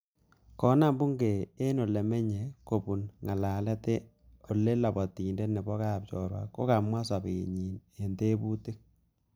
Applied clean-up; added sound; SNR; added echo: none; none; none; none.